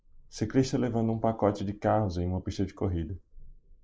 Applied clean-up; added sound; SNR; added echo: neural mask model Resemble Enhance denoiser.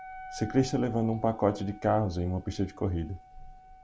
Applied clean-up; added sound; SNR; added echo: none; Wind instrument, woodwind instrument; 17 dB; none.